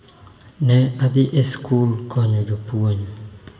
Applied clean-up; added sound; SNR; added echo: none; none; none; reverberation time 1.1 s.